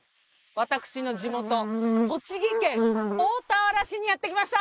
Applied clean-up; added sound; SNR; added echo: neural mask model Resemble Enhance denoiser.